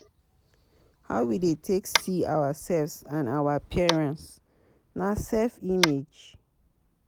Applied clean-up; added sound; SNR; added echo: none; Tap; 8 dB; none.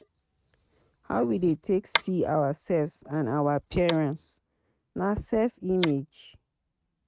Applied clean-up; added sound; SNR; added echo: neural mask model RNNoise.